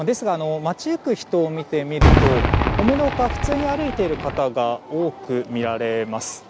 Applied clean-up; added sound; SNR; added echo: none; Cheering / Fireworks; 0 dB; none.